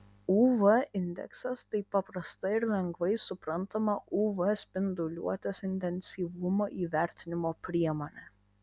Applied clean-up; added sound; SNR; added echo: none; none; none; none.